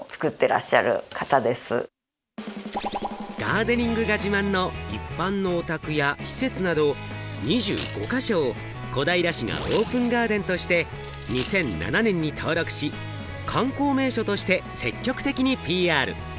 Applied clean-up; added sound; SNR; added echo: none; Coin (dropping); 10 dB; none.